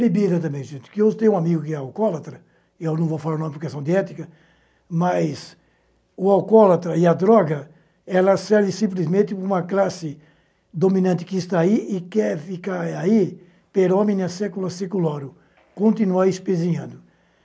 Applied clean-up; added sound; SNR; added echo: none; none; none; none.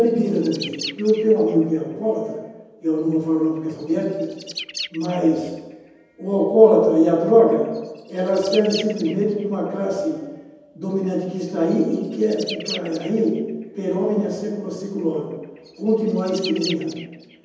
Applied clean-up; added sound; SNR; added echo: none; Bird; 18 dB; reverberation time 1.1 s.